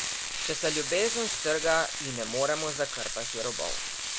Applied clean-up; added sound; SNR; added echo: none; Frying (food); 2 dB; none.